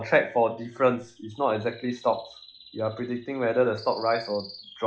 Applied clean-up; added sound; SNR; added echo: classical method log-MMSE.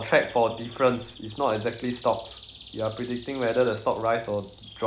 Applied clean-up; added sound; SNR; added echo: none; Bird vocalization, bird call, bird song; 18 dB; none.